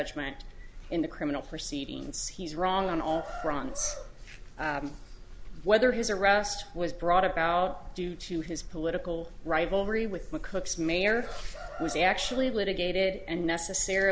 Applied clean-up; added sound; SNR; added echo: none; Chicken, rooster; 15 dB; none.